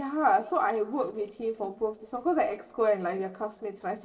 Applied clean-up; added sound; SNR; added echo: neural separator model SepFormer DNS4.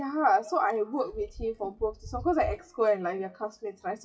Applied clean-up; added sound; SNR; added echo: classical method WPE with log-MMSE.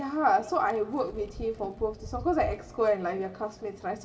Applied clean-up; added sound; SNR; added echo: none; Microwave oven; 15 dB; reverberation time 1.4 s.